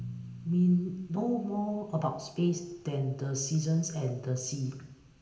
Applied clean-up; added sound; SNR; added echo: none; Drum; 19 dB; reverberation time 0.8 s.